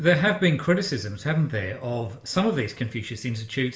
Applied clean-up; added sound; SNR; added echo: none; none; none; reverberation time 1.7 s.